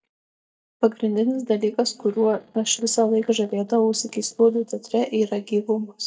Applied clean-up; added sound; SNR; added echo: neural mask model DeepFilterNet 3.